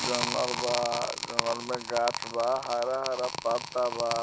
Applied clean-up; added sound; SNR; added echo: none; Crackle; 4 dB; none.